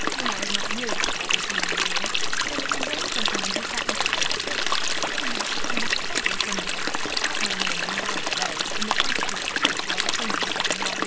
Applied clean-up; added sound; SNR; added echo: none; Stream; -4 dB; reverberation time 2.3 s.